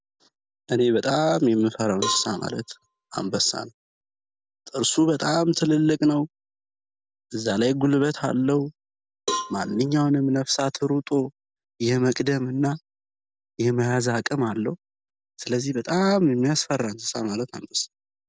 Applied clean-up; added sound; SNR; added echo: none; Cowbell; 10 dB; none.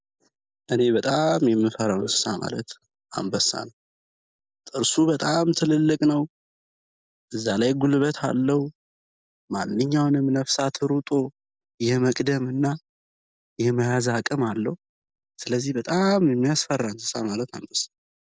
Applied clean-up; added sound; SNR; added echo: neural mask model Resemble Enhance denoiser.